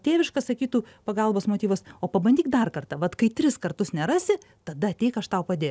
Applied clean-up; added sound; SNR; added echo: none; none; none; none.